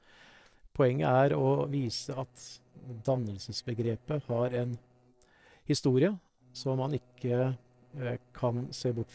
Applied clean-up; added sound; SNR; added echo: neural separator model SepFormer DNS4.